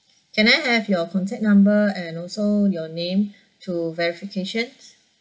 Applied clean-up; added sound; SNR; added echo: none; none; none; none.